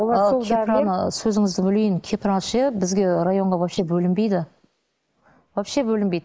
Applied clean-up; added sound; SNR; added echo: neural mask model Resemble Enhance denoiser.